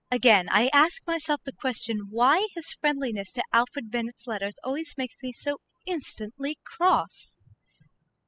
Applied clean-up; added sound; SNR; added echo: classical method spectral subtraction.